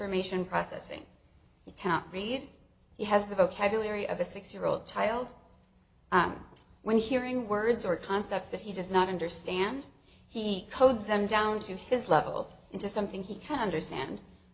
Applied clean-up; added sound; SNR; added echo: none; none; none; none.